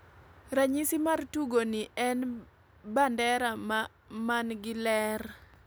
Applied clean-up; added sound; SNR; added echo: none; none; none; none.